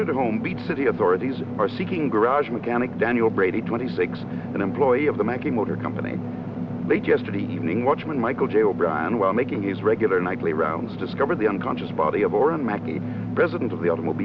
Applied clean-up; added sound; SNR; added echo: none; none; none; none.